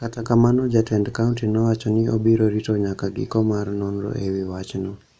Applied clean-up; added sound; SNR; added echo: none; none; none; none.